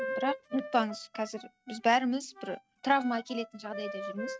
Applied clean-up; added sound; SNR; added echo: neural mask model RNNoise.